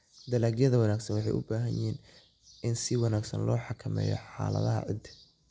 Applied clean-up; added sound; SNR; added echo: none; none; none; none.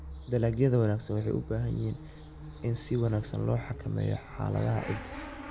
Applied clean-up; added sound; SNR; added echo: none; Motorcycle / Accelerating, revving, vroom; 13 dB; none.